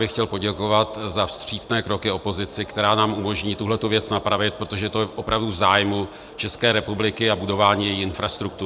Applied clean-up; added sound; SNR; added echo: none; none; none; none.